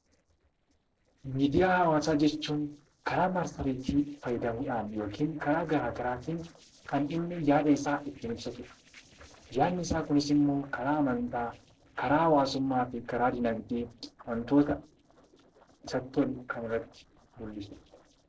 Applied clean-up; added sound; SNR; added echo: neural separator model SepFormer DNS4.